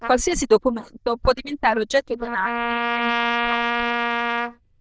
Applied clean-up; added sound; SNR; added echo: neural diffusion model UNIVERSE++.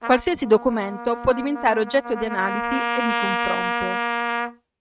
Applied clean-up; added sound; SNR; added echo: neural mask model RNNoise.